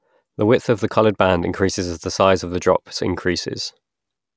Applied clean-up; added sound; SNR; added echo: none; none; none; none.